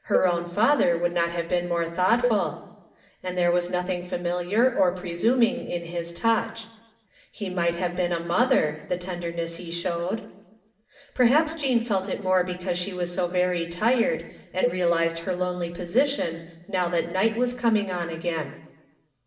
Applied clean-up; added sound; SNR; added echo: none; Cowbell; 9 dB; reverberation time 0.7 s.